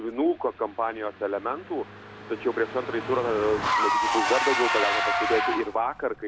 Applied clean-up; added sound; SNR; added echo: none; Engine / Car; 1 dB; none.